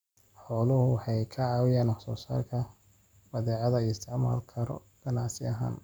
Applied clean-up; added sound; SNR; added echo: none; none; none; none.